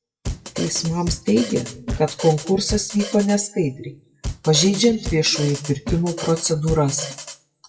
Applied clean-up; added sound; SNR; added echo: classical method WPE with log-MMSE.